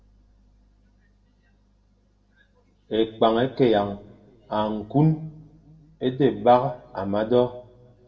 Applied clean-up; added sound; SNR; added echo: none; none; none; reverberation time 0.7 s.